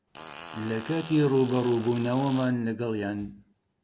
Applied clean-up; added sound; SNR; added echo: none; Fart; 15 dB; none.